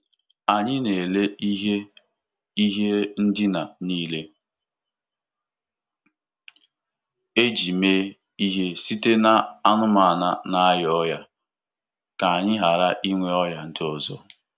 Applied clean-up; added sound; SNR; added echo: none; none; none; none.